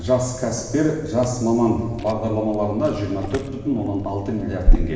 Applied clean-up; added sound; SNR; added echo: none; Liquid; 3 dB; reverberation time 1.2 s.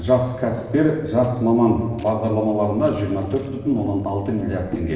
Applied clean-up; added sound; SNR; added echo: neural separator model SepFormer DNS4.